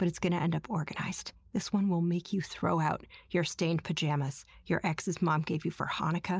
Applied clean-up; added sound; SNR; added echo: none; none; none; none.